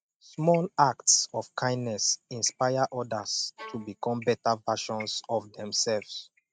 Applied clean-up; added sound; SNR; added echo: neural mask model RNNoise.